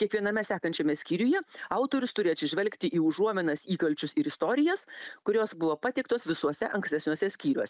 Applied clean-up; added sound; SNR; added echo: none; none; none; none.